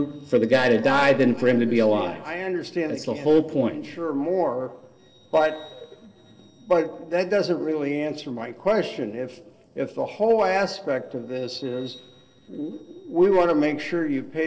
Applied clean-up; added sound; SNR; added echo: neural separator model SepFormer DNS4.